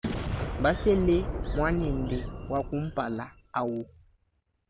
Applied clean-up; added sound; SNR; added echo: none; Boom; 5 dB; none.